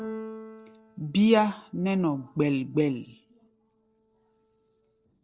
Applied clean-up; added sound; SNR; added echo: neural separator model SepFormer DNS4.